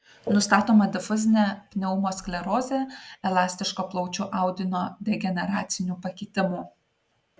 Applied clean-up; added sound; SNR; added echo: none; none; none; none.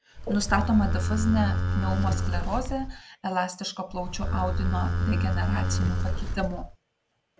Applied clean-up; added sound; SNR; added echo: none; Livestock, farm animals, working animals; -3 dB; none.